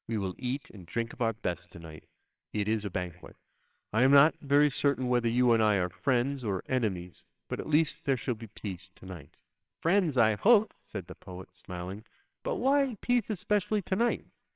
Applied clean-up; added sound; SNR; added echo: neural separator model SepFormer WHAMR!.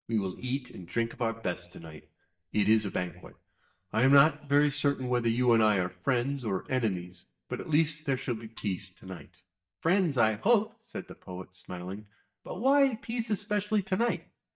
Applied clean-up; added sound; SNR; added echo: neural mask model DeepFilterNet 3.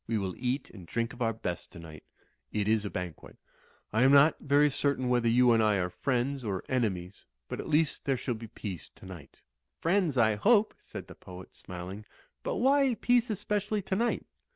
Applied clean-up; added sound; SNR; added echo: none; none; none; none.